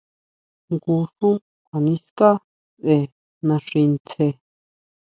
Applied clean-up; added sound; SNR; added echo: none; none; none; none.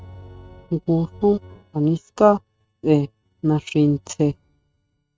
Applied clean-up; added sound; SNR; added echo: neural mask model RNNoise.